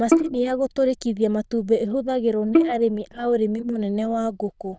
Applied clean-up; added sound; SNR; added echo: neural diffusion model UNIVERSE++.